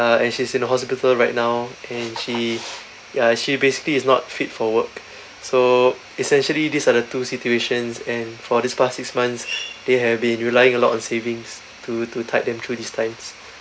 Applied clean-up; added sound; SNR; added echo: none; none; none; none.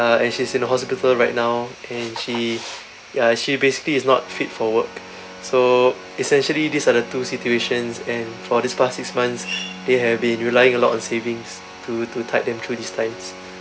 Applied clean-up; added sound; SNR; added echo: none; Organ; 18 dB; none.